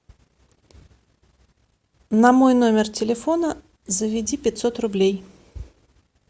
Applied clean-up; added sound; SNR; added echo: none; none; none; none.